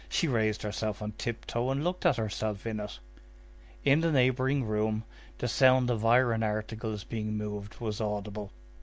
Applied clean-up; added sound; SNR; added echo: none; none; none; none.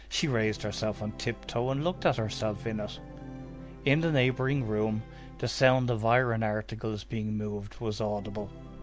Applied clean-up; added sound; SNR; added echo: none; Organ; 17 dB; none.